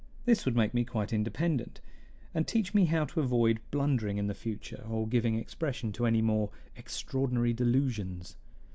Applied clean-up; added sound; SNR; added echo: none; none; none; none.